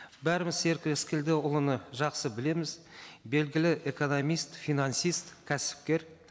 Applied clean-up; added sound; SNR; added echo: none; none; none; none.